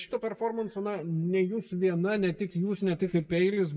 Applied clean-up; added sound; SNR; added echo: neural mask model DeepFilterNet 3.